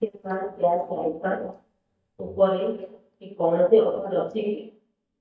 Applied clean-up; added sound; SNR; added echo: neural mask model DeepFilterNet 3.